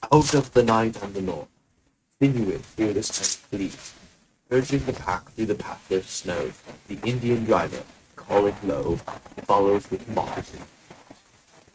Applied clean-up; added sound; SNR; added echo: neural mask model RNNoise.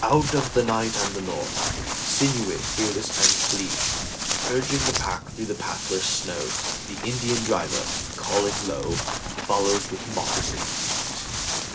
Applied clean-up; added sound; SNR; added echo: none; Walk, footsteps; 0 dB; none.